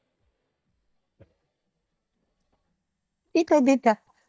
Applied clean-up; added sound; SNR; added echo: neural mask model DeepFilterNet 3.